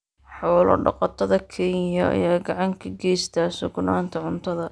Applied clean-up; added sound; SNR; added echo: none; none; none; none.